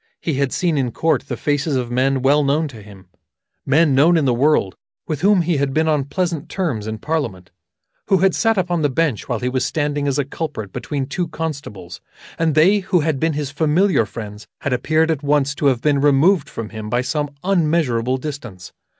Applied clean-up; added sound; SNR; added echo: none; none; none; none.